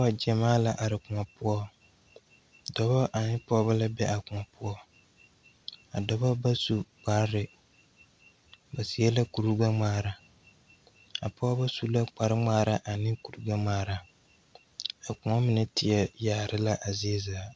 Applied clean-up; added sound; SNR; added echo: none; none; none; none.